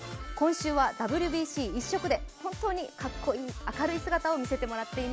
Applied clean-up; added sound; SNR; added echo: none; Harmonica; 19 dB; none.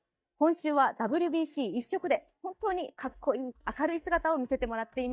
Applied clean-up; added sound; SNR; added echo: neural mask model DeepFilterNet 3.